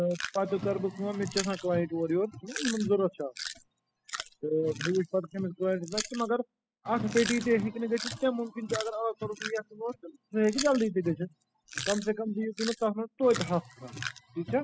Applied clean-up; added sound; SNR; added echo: classical method spectral subtraction.